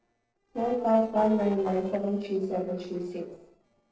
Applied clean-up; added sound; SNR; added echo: neural separator model SepFormer DNS4.